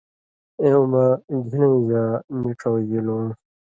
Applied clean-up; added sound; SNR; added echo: none; none; none; none.